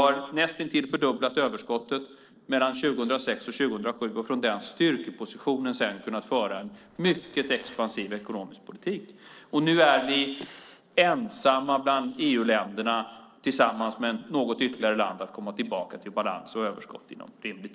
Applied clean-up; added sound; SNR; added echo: neural separator model SepFormer DNS4.